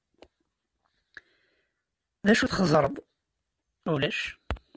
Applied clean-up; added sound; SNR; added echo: none; none; none; none.